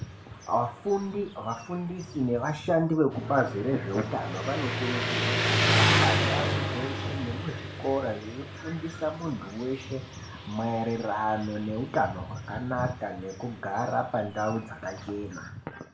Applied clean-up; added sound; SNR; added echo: none; Motorcycle; 1 dB; reverberation time 0.4 s.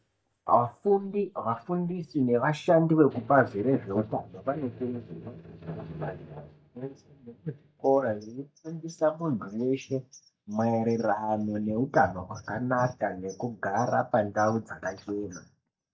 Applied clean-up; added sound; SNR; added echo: neural mask model DeepFilterNet 3.